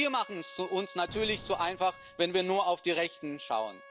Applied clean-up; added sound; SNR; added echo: none; Trumpet + Explosion; 18 dB; none.